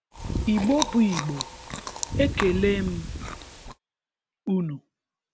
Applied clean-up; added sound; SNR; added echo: none; Chewing, mastication; 4 dB; none.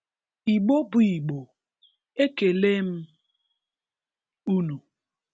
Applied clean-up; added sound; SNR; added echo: none; none; none; none.